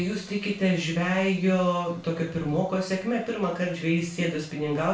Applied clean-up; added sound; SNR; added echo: none; none; none; reverberation time 0.3 s.